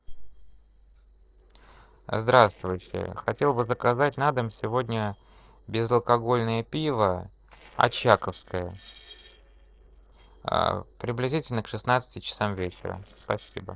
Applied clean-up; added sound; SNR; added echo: neural separator model SepFormer DNS4.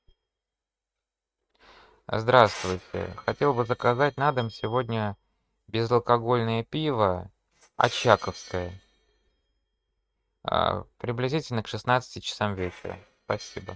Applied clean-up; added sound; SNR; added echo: neural mask model RNNoise.